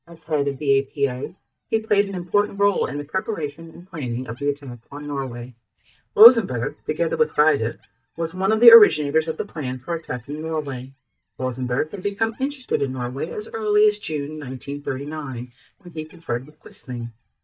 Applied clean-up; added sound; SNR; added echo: neural mask model DeepFilterNet 3.